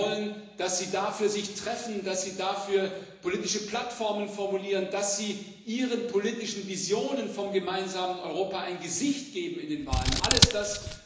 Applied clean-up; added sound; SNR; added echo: none; Scissors; -4 dB; reverberation time 1.0 s.